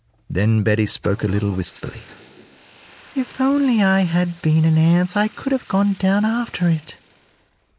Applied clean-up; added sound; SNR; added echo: neural mask model Resemble Enhance denoiser.